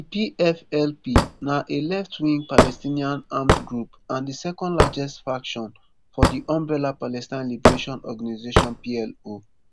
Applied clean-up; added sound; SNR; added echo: none; Hammer / Wood; -1 dB; none.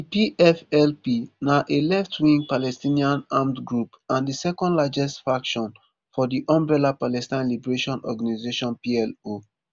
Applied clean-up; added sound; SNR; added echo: none; none; none; none.